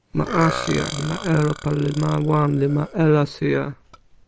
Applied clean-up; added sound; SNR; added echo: none; Burping, eructation; 13 dB; none.